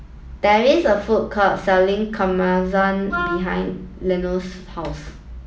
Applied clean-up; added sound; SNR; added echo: none; Wind instrument, woodwind instrument; 8 dB; none.